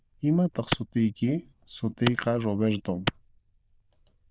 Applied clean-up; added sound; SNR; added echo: neural diffusion model UNIVERSE++.